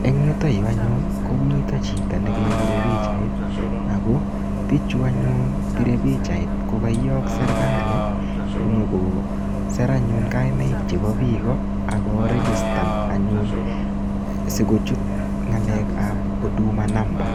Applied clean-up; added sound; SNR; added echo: none; Bus; -1 dB; none.